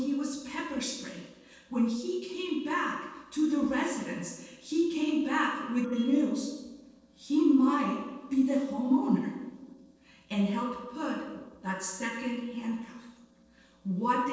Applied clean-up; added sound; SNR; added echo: neural separator model SepFormer DNS4.